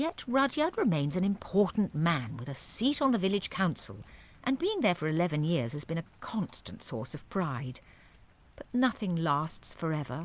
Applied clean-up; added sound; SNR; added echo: none; none; none; none.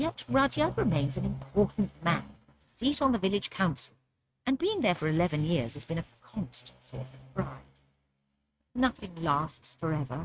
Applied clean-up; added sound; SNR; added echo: neural mask model RNNoise.